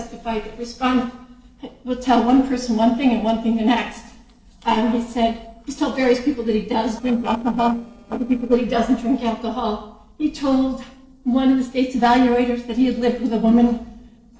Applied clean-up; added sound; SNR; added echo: neural separator model SepFormer DNS4.